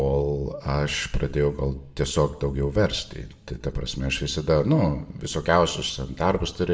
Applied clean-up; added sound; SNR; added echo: none; none; none; reverberation time 0.5 s.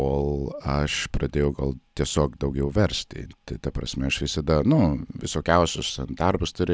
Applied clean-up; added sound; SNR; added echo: none; none; none; none.